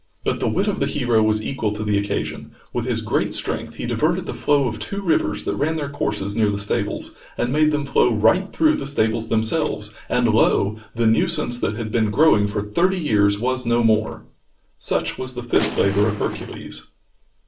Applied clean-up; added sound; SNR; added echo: neural separator model SepFormer DNS4.